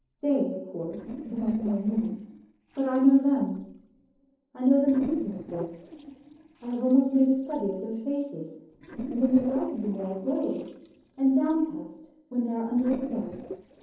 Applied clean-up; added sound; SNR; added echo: neural separator model SepFormer DNS4.